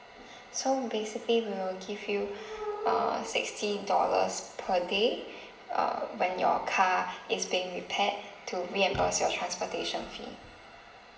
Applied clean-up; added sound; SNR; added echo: none; none; none; reverberation time 2.0 s.